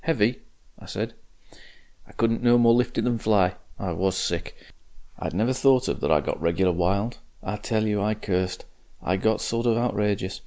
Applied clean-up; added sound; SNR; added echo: none; none; none; none.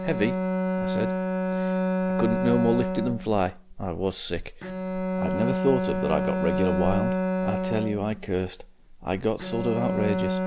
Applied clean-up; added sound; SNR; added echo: none; Bowed string instrument; 0 dB; none.